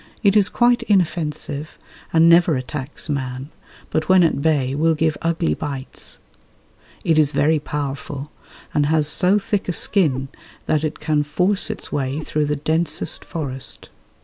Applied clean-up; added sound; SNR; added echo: none; Meow; 18 dB; none.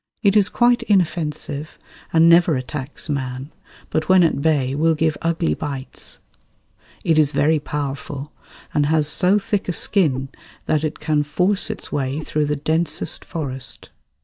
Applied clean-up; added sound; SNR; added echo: neural mask model DeepFilterNet 3.